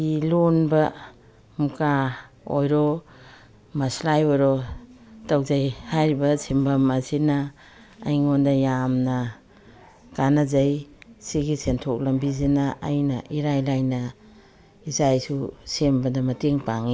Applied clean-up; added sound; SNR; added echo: none; none; none; none.